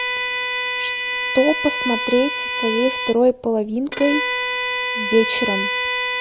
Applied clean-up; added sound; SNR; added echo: none; Bowed string instrument; 2 dB; none.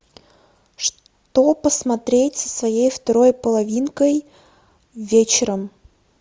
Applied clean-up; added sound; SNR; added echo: none; none; none; none.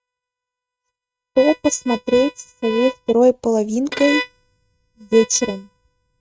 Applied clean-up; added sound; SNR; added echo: neural mask model RNNoise.